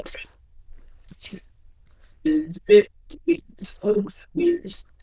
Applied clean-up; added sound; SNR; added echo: neural diffusion model UNIVERSE++.